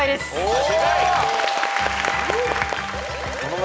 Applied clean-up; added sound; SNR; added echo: none; none; none; none.